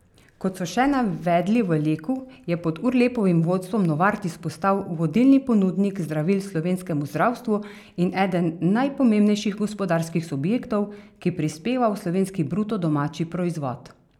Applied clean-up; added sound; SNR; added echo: none; none; none; none.